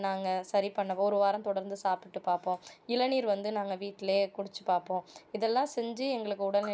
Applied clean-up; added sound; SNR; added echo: none; none; none; none.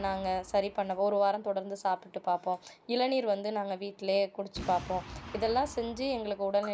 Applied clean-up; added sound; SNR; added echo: none; Boom; 18 dB; none.